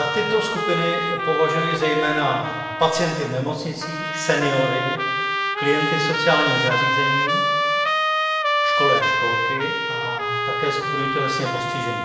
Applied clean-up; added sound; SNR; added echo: none; Trumpet; -1 dB; reverberation time 1.2 s.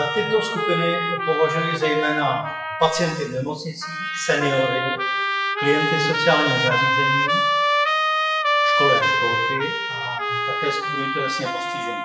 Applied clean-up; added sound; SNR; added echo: classical method WPE with log-MMSE.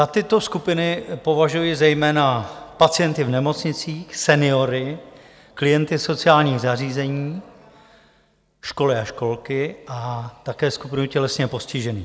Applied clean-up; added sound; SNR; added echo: none; none; none; none.